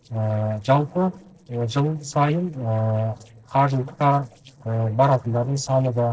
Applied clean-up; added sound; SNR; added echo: neural separator model SepFormer DNS4.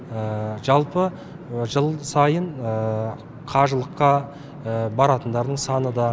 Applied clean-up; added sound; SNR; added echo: none; none; none; none.